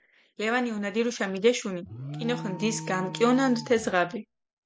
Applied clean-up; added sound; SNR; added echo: none; Alarm; 14 dB; none.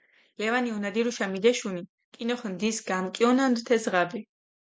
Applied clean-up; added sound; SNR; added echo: none; none; none; none.